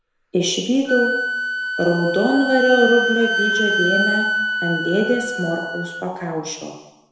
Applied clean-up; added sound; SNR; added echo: none; Wind instrument, woodwind instrument; 3 dB; reverberation time 1.0 s.